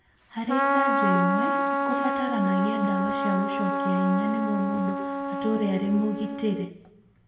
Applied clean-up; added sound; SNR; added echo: none; Trumpet; 0 dB; reverberation time 0.8 s.